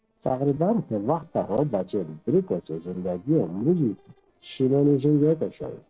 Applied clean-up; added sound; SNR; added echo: neural separator model SepFormer DNS4.